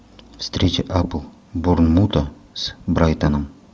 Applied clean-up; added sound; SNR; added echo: none; none; none; none.